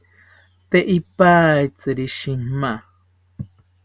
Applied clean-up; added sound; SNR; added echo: none; none; none; none.